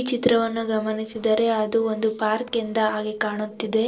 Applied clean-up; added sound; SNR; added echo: neural separator model SepFormer DNS4.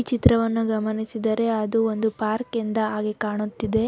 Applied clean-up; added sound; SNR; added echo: none; none; none; none.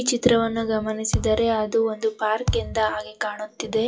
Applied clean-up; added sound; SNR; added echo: classical method WPE with log-MMSE.